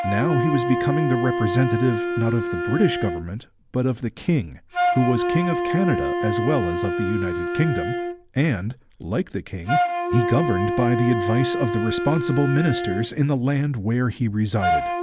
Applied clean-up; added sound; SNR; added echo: none; Wind instrument, woodwind instrument; 2 dB; none.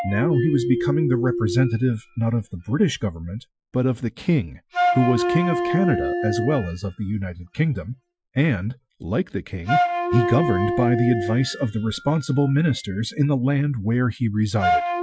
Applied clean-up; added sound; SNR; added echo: classical method Wiener filter.